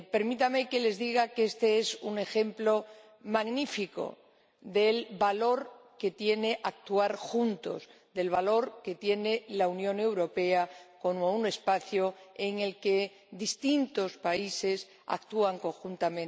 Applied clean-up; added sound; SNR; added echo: none; none; none; none.